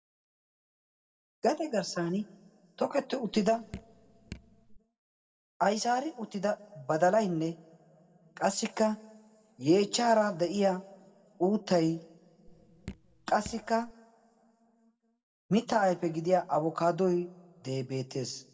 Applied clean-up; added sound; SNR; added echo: none; Drip; 18 dB; reverberation time 1.0 s.